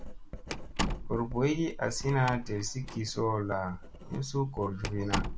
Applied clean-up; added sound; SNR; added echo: none; Slam + Writing; 5 dB; none.